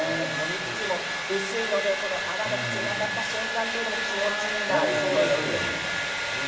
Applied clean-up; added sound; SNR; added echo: none; Domestic sounds, home sounds; 0 dB; reverberation time 2.2 s.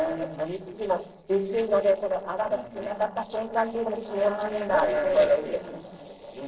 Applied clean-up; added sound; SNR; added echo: neural separator model SepFormer DNS4.